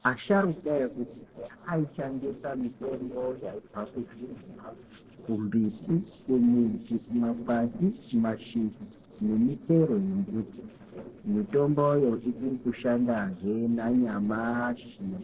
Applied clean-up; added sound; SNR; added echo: neural separator model SepFormer DNS4.